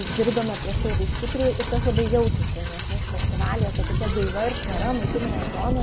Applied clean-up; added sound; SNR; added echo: none; Rain; -2 dB; none.